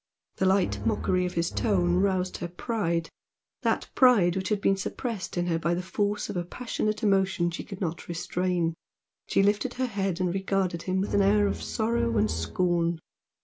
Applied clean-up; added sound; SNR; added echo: none; Bowed string instrument; 7 dB; none.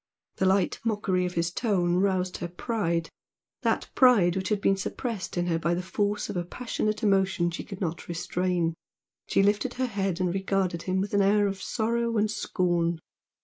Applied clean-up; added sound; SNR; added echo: neural mask model Resemble Enhance denoiser.